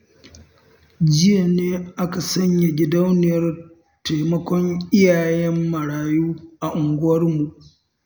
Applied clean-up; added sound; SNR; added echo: none; none; none; none.